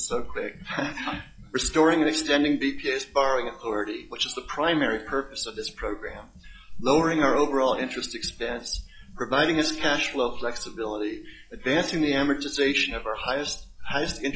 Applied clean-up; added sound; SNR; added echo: classical method log-MMSE.